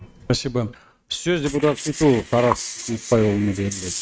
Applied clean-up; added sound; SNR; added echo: neural mask model RNNoise.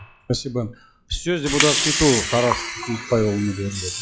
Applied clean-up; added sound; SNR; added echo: classical method log-MMSE.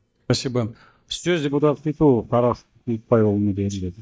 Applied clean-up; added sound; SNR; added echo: neural mask model DeepFilterNet 3.